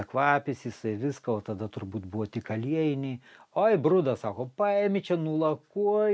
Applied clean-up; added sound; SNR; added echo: none; none; none; none.